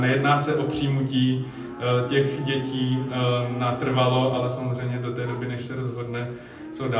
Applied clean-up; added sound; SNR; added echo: none; Livestock, farm animals, working animals; 13 dB; reverberation time 0.6 s.